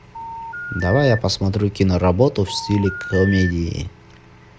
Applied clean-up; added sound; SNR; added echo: none; Telephone; 10 dB; none.